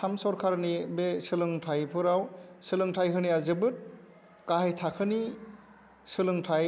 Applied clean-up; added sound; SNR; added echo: none; none; none; none.